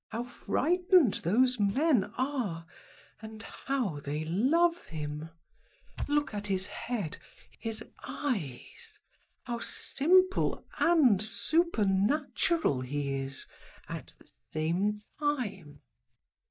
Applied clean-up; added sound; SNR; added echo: neural mask model DeepFilterNet 3.